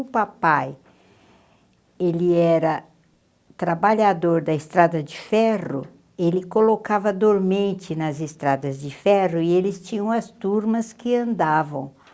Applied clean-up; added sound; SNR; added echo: none; none; none; none.